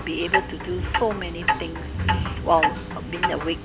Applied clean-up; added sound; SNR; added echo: none; Clock; -1 dB; none.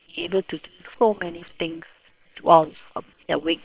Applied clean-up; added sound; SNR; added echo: neural separator model SepFormer WHAM!.